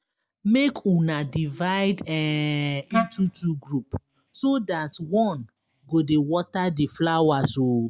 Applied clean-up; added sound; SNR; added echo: neural mask model DeepFilterNet 3.